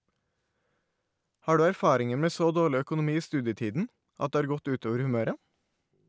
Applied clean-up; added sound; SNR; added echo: none; none; none; none.